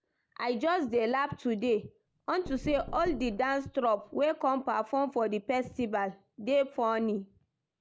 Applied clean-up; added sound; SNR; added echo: none; Knock; 14 dB; none.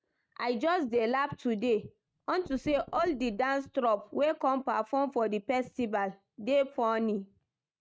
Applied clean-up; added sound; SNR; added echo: neural mask model RNNoise.